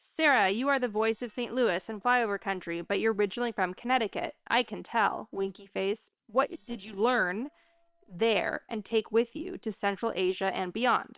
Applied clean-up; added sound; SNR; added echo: neural separator model SepFormer WHAM!.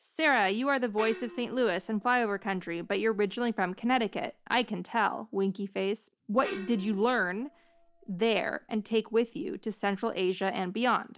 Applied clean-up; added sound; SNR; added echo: none; Gong; 19 dB; none.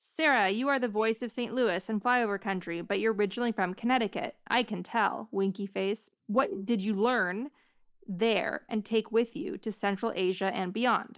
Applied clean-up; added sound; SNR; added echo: neural mask model Resemble Enhance denoiser.